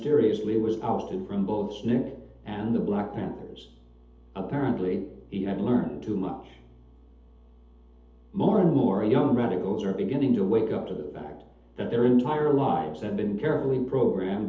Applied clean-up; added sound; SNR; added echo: none; none; none; reverberation time 0.8 s.